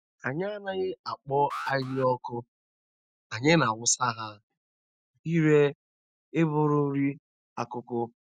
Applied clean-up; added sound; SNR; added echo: neural mask model RNNoise.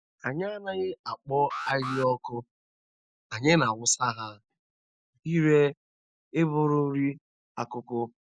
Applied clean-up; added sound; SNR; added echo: neural mask model Resemble Enhance denoiser.